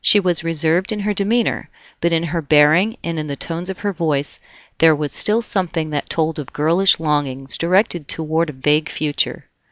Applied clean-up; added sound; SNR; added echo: none; none; none; none.